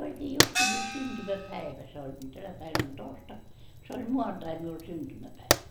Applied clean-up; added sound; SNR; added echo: none; Gong + Fire; -4 dB; none.